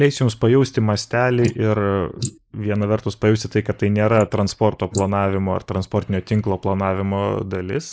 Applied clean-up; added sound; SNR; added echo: neural mask model Resemble Enhance denoiser.